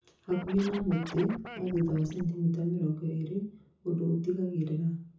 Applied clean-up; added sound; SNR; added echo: none; Scratching (performance technique); 13 dB; reverberation time 0.5 s.